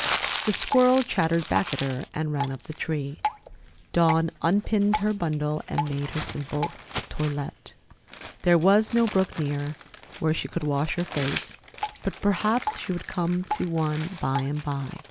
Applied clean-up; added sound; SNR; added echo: none; Crumpling, crinkling + Drip; 9 dB; none.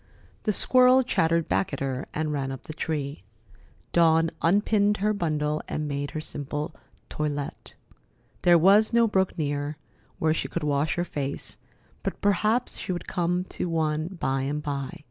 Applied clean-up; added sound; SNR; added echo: none; none; none; none.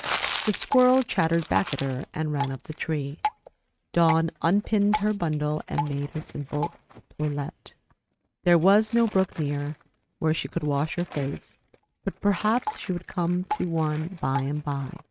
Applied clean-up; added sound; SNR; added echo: neural mask model RNNoise.